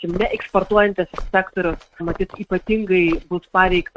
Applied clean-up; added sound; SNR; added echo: neural mask model RNNoise.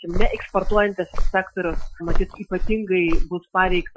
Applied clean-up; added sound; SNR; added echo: classical method Wiener filter.